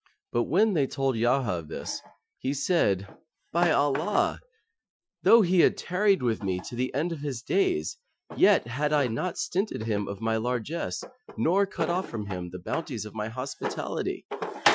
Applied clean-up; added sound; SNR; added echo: classical method Wiener filter.